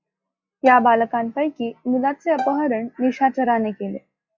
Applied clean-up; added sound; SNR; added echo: classical method log-MMSE.